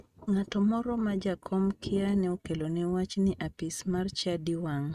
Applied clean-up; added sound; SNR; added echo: neural mask model RNNoise.